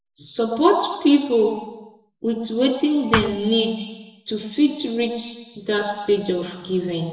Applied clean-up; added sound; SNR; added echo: none; Thump, thud; 2 dB; reverberation time 1.1 s.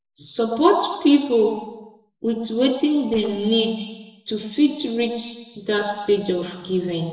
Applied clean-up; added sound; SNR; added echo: neural separator model SepFormer DNS4.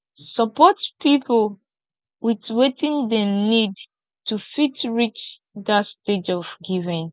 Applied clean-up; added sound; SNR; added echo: none; none; none; none.